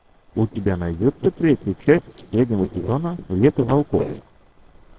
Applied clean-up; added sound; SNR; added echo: neural separator model SepFormer DNS4.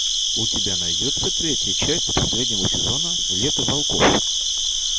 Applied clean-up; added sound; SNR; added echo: none; Cricket; -5 dB; none.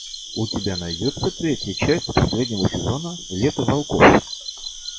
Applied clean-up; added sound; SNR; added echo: classical method log-MMSE.